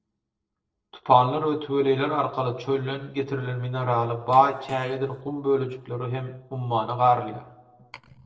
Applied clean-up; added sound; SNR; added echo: neural separator model SepFormer DNS4.